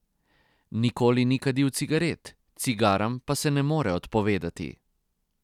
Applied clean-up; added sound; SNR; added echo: none; none; none; none.